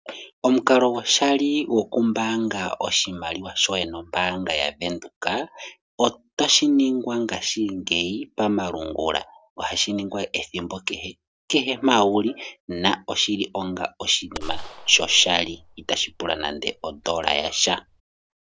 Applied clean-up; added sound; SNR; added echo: none; Gunshot, gunfire; 14 dB; none.